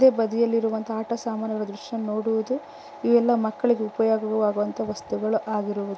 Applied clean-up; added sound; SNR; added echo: none; none; none; none.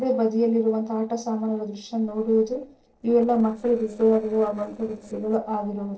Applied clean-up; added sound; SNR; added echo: neural separator model SepFormer DNS4.